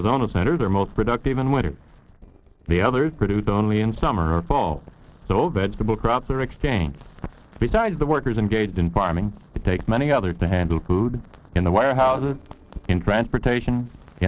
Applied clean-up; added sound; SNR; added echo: neural separator model SepFormer DNS4.